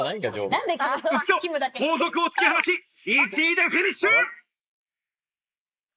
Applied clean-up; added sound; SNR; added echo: neural mask model Resemble Enhance denoiser.